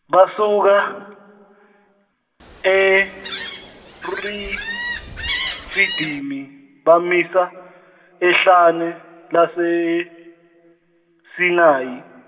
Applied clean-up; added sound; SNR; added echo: none; Gull, seagull; 10 dB; reverberation time 1.7 s.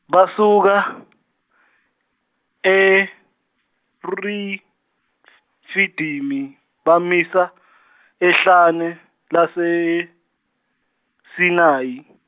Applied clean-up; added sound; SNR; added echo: none; none; none; none.